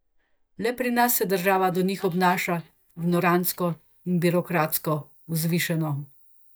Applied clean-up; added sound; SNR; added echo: neural mask model DeepFilterNet 3.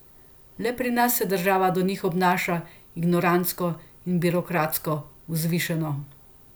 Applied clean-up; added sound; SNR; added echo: none; none; none; none.